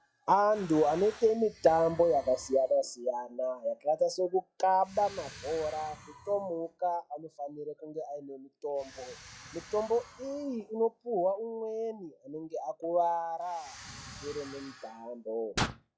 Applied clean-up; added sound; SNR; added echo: classical method log-MMSE.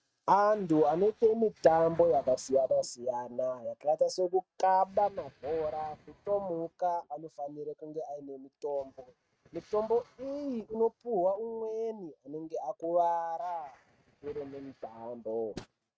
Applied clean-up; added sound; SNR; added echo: neural mask model RNNoise.